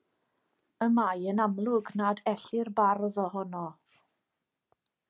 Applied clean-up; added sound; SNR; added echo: none; none; none; none.